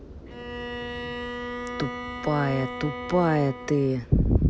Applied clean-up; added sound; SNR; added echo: none; Bowed string instrument; 9 dB; none.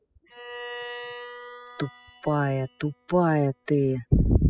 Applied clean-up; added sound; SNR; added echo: classical method spectral subtraction.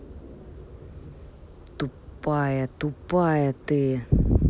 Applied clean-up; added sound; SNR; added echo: none; none; none; none.